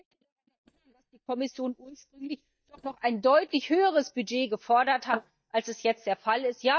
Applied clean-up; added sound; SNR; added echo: neural mask model DeepFilterNet 3.